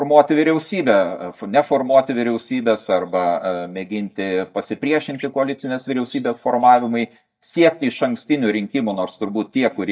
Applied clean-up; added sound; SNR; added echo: neural mask model DeepFilterNet 3.